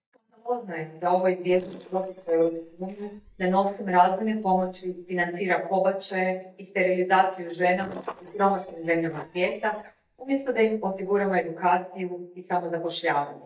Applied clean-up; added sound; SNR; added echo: neural mask model DeepFilterNet 3.